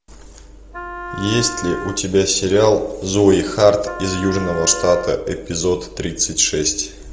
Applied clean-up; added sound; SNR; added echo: none; Wind instrument, woodwind instrument; 12 dB; none.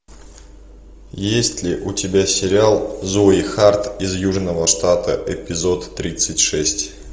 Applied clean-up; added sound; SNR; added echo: none; none; none; none.